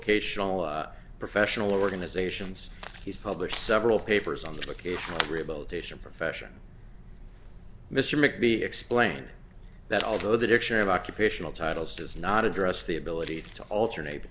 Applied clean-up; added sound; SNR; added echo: none; none; none; none.